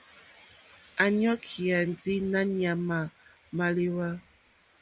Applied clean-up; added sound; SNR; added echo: none; none; none; none.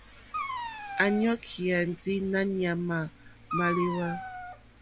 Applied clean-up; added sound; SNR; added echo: none; Dog; 8 dB; none.